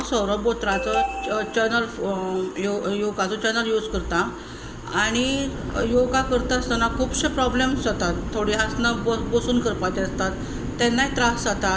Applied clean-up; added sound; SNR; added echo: none; Mechanical fan; 8 dB; reverberation time 0.4 s.